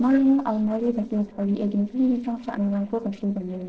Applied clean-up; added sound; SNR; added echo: neural separator model SepFormer DNS4.